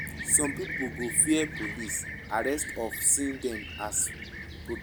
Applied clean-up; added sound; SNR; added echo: none; Fixed-wing aircraft, airplane; 8 dB; none.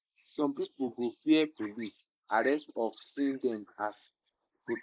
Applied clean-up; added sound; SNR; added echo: neural mask model Resemble Enhance denoiser.